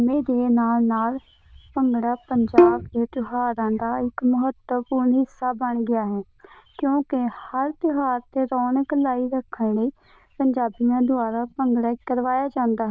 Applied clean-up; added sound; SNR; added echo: neural diffusion model UNIVERSE++.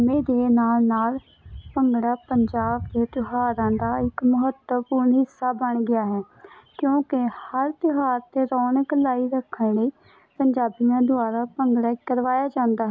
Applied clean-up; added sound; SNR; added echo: none; none; none; none.